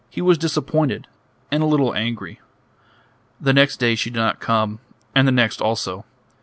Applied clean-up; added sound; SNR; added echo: none; none; none; none.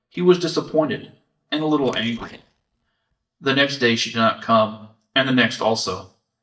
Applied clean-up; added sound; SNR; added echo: neural mask model DeepFilterNet 3.